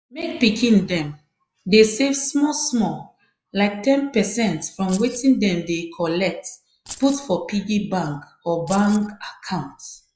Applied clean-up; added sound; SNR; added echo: classical method log-MMSE.